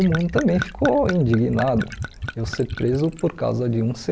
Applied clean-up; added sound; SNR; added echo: none; Gurgling / Chink, clink / Liquid; 10 dB; none.